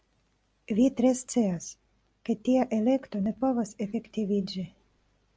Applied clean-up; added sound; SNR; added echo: none; none; none; none.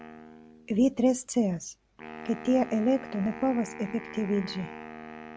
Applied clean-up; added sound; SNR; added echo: none; Wind instrument, woodwind instrument; 15 dB; none.